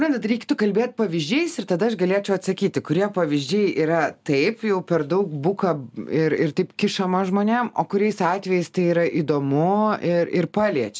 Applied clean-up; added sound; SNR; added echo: none; none; none; none.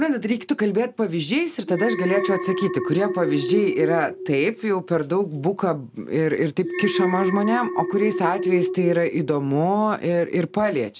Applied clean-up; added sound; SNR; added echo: none; Alarm; 6 dB; none.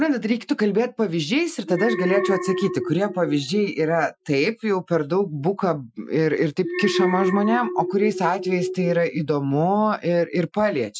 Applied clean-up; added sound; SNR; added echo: classical method Wiener filter.